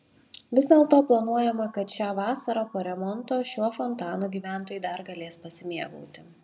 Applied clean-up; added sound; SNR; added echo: none; none; none; none.